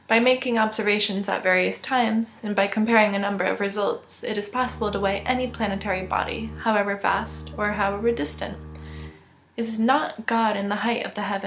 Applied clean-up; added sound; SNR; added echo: none; Bowed string instrument; 15 dB; none.